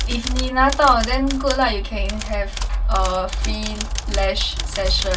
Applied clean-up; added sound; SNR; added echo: none; Typewriter; 12 dB; reverberation time 0.2 s.